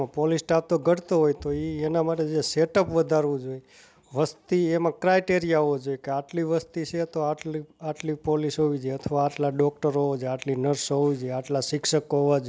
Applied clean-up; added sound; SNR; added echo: none; none; none; none.